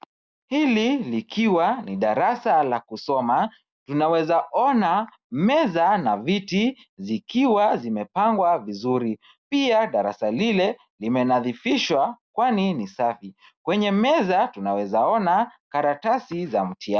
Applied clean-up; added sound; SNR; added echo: none; none; none; none.